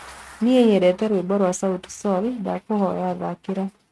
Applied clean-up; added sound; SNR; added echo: neural mask model RNNoise.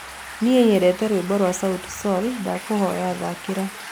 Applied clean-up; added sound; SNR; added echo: none; Stream; 15 dB; none.